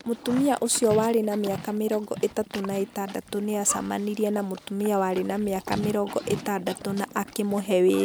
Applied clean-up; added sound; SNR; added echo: none; Livestock, farm animals, working animals; 13 dB; none.